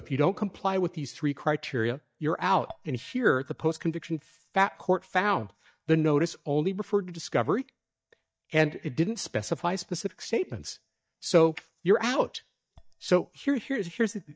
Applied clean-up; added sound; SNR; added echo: neural mask model DeepFilterNet 3.